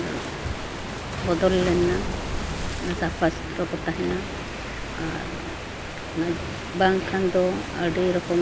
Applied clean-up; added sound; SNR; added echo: none; Waves, surf; 6 dB; none.